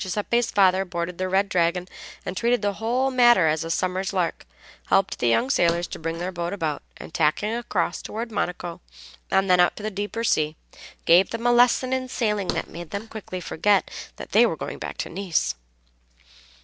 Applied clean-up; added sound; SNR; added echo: neural separator model SepFormer DNS4.